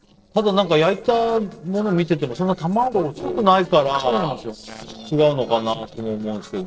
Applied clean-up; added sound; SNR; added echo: neural separator model SepFormer DNS4.